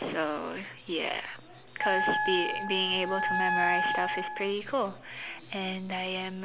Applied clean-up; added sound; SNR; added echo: none; Wind instrument, woodwind instrument; -2 dB; none.